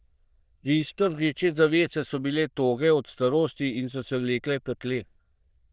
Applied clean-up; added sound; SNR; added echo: neural diffusion model UNIVERSE++.